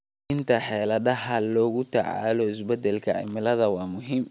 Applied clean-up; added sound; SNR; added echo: none; none; none; none.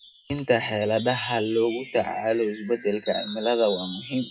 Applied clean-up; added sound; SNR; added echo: classical method WPE with log-MMSE.